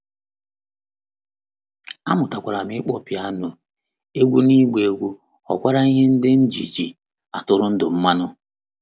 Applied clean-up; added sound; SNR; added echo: none; none; none; none.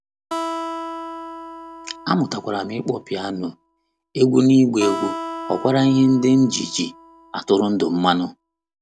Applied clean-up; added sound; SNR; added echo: none; Acoustic guitar; 12 dB; none.